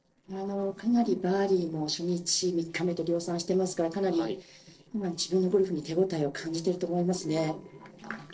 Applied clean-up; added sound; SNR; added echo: neural separator model SepFormer DNS4.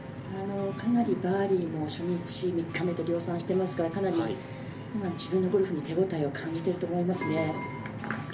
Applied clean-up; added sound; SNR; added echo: none; Guitar; 18 dB; reverberation time 0.3 s.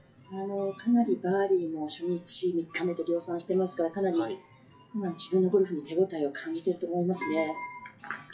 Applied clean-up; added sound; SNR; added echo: classical method WPE with log-MMSE.